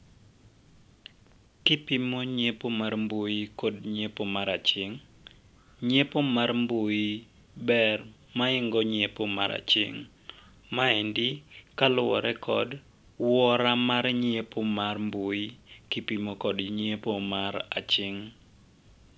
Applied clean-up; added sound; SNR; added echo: none; none; none; none.